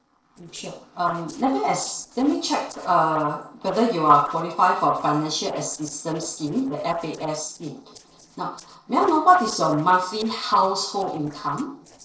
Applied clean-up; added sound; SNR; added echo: neural separator model SepFormer DNS4.